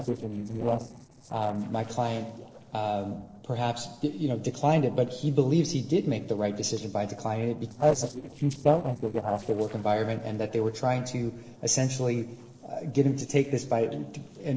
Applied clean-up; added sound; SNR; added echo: neural separator model SepFormer DNS4.